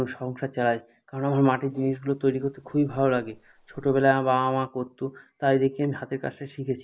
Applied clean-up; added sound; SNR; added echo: neural mask model Resemble Enhance denoiser.